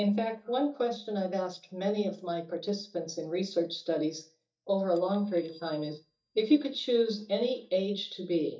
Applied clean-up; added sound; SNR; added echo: neural mask model DeepFilterNet 3.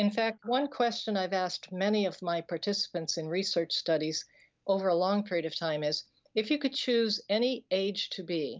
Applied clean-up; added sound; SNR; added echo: none; none; none; none.